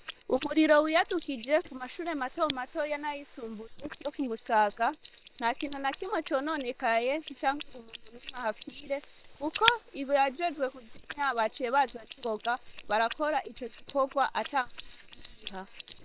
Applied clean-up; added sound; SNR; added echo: neural separator model SepFormer WHAM!.